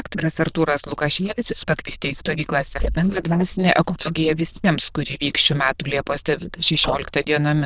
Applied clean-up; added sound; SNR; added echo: neural diffusion model UNIVERSE++.